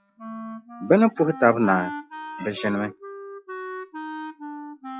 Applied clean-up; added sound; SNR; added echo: classical method log-MMSE.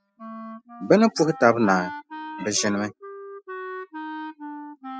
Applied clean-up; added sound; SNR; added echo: classical method spectral subtraction.